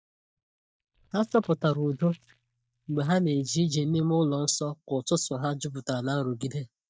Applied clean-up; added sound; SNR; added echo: neural mask model DeepFilterNet 3.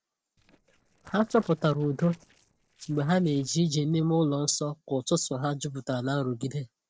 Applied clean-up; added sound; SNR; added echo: neural separator model SepFormer DNS4.